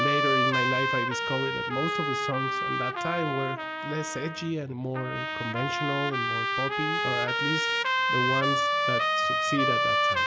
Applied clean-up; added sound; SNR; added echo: none; Trumpet; -5 dB; none.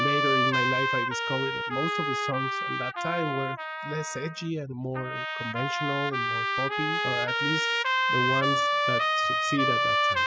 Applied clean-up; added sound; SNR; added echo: classical method spectral subtraction.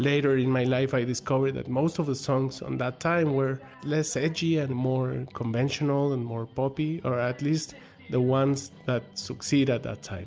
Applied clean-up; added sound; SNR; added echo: none; none; none; none.